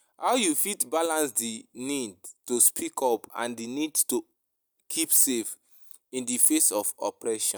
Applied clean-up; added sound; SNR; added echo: none; none; none; none.